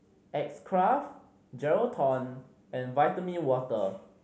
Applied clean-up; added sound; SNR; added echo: none; none; none; none.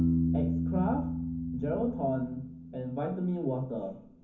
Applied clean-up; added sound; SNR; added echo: none; Piano; -1 dB; reverberation time 0.3 s.